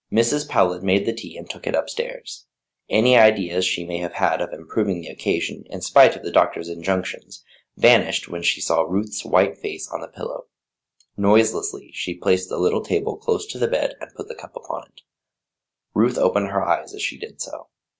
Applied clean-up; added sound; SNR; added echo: none; none; none; none.